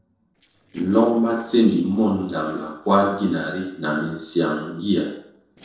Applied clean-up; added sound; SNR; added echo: neural separator model SepFormer DNS4.